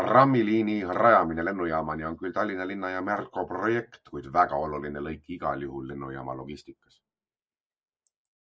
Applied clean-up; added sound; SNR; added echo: neural mask model Resemble Enhance denoiser.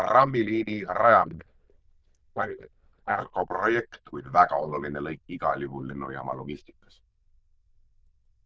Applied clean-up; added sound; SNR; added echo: neural diffusion model UNIVERSE++.